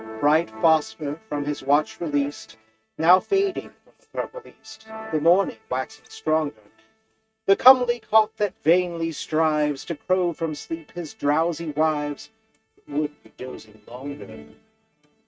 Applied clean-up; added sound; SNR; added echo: neural mask model RNNoise.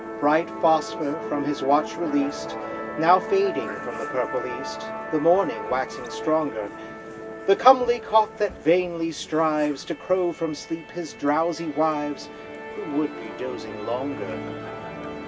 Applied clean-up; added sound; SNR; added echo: none; Musical instrument; 10 dB; none.